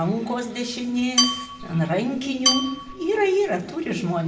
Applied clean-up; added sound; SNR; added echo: none; Dishes, pots, and pans / Glass / Bell; 2 dB; reverberation time 0.6 s.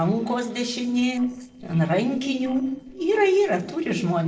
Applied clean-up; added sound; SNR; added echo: neural separator model SepFormer DNS4.